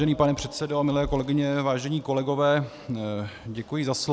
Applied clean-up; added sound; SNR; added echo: none; none; none; none.